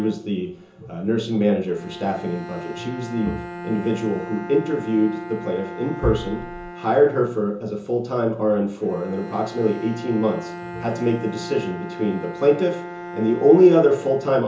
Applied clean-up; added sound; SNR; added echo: none; Bowed string instrument; 14 dB; reverberation time 0.6 s.